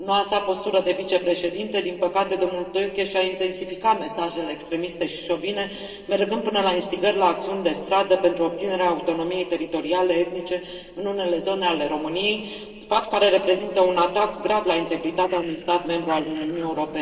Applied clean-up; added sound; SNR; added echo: neural separator model SepFormer DNS4.